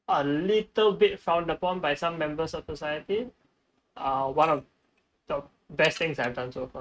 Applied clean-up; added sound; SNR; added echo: neural mask model RNNoise.